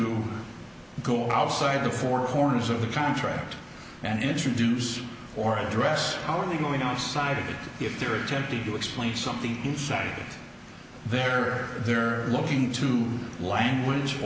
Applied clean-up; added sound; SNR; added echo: none; none; none; none.